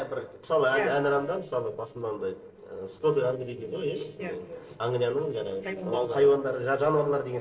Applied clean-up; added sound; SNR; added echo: neural separator model SepFormer DNS4.